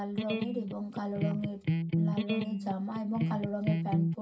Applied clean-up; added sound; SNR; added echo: none; Electric guitar; -3 dB; reverberation time 0.2 s.